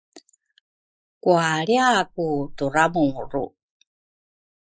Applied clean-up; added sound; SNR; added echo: neural mask model Resemble Enhance denoiser.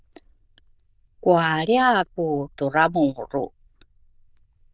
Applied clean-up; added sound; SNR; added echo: neural diffusion model UNIVERSE++.